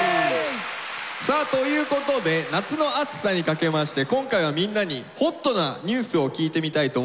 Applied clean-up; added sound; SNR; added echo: none; none; none; none.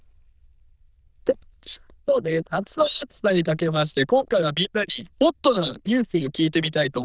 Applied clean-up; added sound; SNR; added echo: neural diffusion model UNIVERSE++.